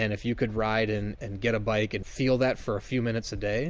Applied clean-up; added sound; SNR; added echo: none; none; none; none.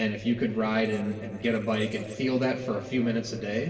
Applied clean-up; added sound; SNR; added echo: neural separator model SepFormer DNS4.